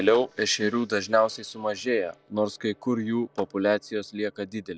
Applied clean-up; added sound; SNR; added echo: neural separator model SepFormer DNS4.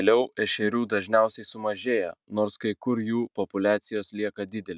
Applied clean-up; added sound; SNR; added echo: none; none; none; none.